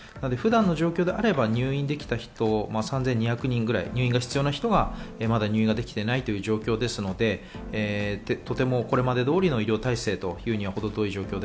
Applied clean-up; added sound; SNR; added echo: none; none; none; none.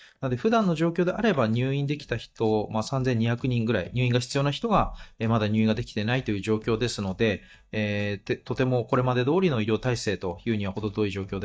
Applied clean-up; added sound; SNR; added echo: neural mask model DeepFilterNet 3.